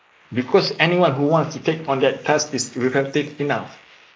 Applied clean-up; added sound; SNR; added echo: neural mask model Resemble Enhance denoiser.